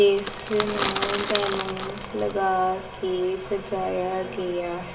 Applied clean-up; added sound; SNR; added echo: none; Crackle / Crushing; 3 dB; reverberation time 1.4 s.